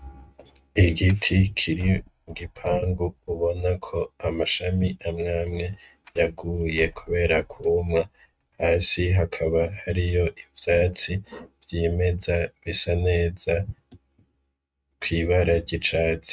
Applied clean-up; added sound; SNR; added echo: neural mask model RNNoise.